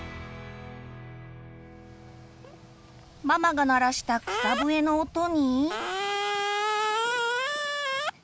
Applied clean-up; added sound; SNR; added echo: none; none; none; none.